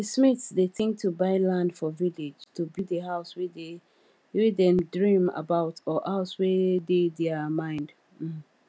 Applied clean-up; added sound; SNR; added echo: none; none; none; none.